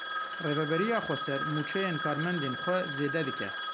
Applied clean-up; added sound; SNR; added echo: none; Telephone; -1 dB; none.